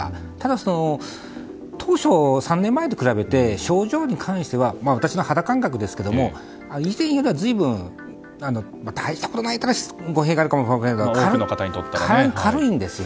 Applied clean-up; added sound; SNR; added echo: none; Wind instrument, woodwind instrument; 14 dB; none.